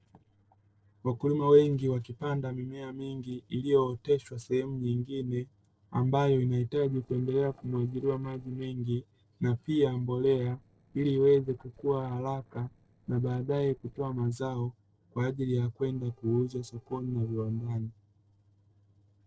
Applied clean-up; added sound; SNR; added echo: neural separator model SepFormer DNS4.